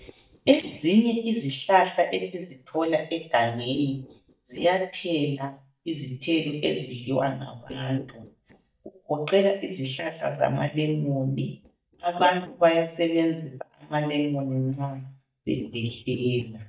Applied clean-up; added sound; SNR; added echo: neural mask model DeepFilterNet 3.